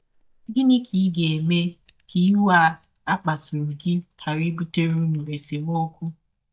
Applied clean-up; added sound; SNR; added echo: neural mask model DeepFilterNet 3.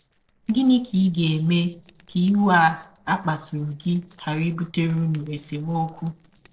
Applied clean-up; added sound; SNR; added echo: neural separator model SepFormer DNS4.